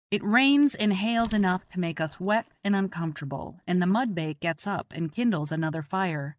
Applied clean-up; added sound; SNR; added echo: neural mask model DeepFilterNet 3.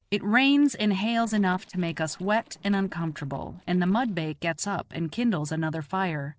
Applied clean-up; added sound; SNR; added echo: neural separator model SepFormer DNS4.